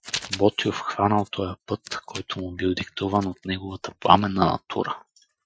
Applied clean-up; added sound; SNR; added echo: classical method Wiener filter.